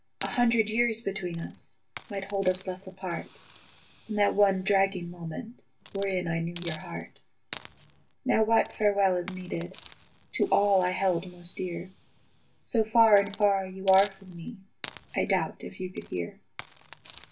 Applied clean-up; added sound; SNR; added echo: none; Hiss; 17 dB; reverberation time 0.1 s.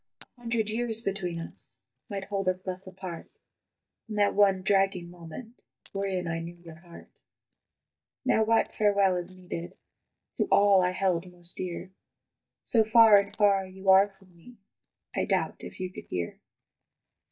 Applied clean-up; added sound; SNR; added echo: neural mask model DeepFilterNet 3.